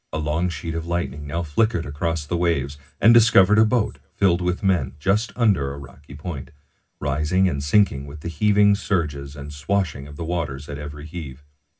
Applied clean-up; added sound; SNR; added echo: none; none; none; reverberation time 0.4 s.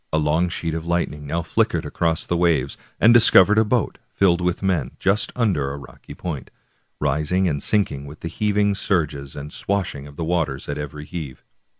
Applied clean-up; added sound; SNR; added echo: none; none; none; none.